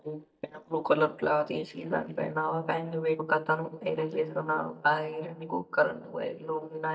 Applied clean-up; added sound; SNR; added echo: neural mask model DeepFilterNet 3.